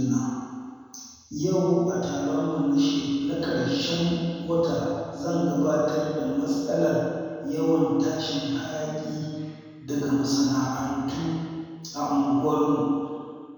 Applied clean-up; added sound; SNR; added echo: none; none; none; reverberation time 1.9 s.